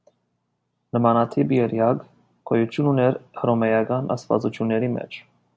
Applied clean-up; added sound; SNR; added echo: none; none; none; none.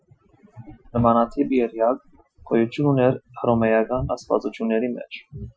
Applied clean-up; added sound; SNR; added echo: classical method Wiener filter.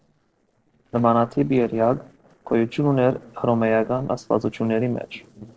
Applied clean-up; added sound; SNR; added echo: neural separator model SepFormer DNS4.